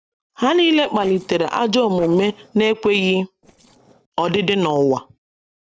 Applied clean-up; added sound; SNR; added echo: neural separator model SepFormer DNS4.